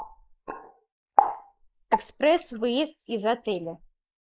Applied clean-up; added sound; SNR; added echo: neural mask model Resemble Enhance denoiser.